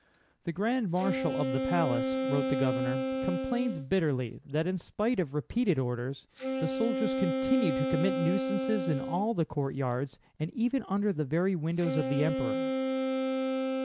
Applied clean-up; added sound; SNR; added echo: none; Wind instrument, woodwind instrument; 2 dB; none.